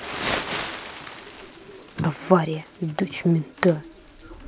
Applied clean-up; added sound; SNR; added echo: none; Crumpling, crinkling; 8 dB; none.